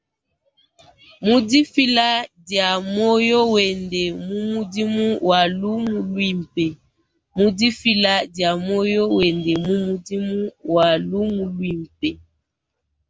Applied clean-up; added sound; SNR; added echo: none; none; none; none.